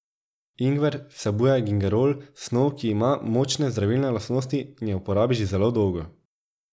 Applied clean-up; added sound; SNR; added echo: none; none; none; none.